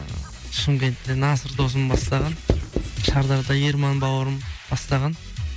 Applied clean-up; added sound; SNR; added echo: none; Writing; 4 dB; none.